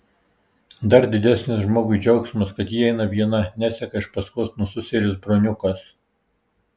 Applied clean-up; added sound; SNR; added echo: none; none; none; none.